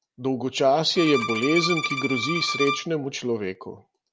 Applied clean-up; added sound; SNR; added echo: none; Bowed string instrument; 4 dB; none.